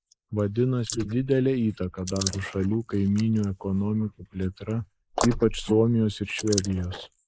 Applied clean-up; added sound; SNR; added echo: neural mask model Resemble Enhance denoiser.